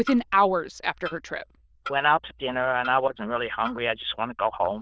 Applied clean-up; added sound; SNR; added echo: neural diffusion model UNIVERSE++.